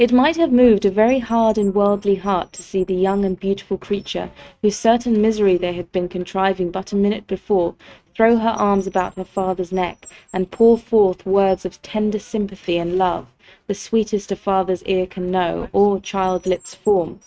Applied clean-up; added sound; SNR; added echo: neural mask model RNNoise.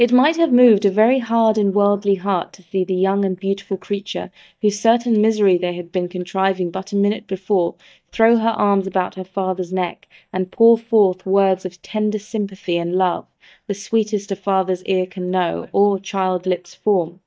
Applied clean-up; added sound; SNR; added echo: neural mask model DeepFilterNet 3.